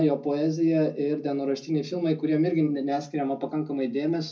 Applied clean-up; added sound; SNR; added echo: none; none; none; reverberation time 0.4 s.